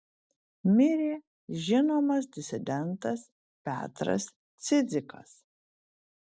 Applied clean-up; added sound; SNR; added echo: none; none; none; none.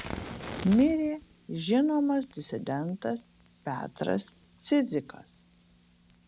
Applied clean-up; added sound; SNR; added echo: none; Fire; 16 dB; none.